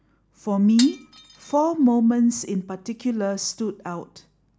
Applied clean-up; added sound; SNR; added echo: none; Glass; 13 dB; none.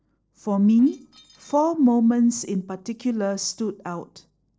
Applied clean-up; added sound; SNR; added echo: neural separator model SepFormer DNS4.